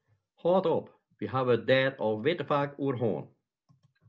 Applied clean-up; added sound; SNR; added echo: none; none; none; none.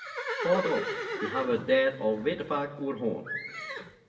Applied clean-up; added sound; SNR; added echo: none; Livestock, farm animals, working animals; 7 dB; reverberation time 1.1 s.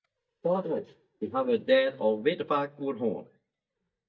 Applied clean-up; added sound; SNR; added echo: neural mask model DeepFilterNet 3.